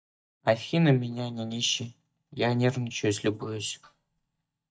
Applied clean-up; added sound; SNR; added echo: neural mask model DeepFilterNet 3.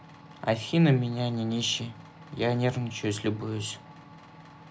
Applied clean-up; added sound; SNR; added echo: none; none; none; none.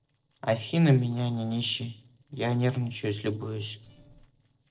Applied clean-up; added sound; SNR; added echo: neural separator model SepFormer DNS4.